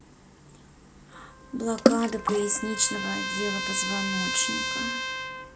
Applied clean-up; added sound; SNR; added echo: none; Water / Splash, splatter + Trumpet; -1 dB; none.